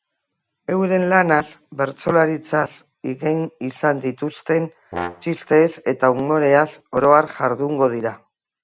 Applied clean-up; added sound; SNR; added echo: none; Brass instrument; 13 dB; none.